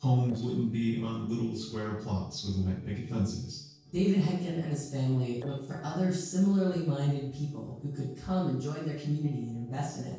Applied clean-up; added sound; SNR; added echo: neural separator model SepFormer DNS4.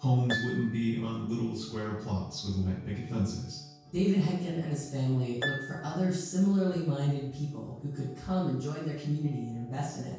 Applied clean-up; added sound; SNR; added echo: none; Harp; 13 dB; reverberation time 0.6 s.